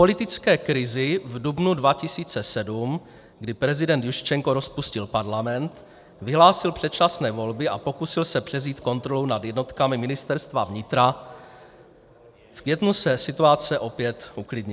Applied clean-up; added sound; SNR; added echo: none; none; none; none.